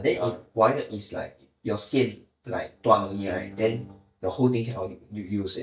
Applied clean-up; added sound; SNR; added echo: neural mask model DeepFilterNet 3.